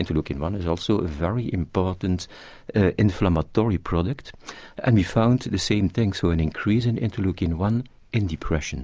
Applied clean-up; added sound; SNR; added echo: none; none; none; none.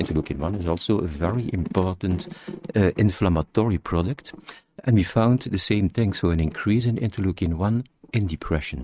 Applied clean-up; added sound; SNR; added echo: neural mask model RNNoise.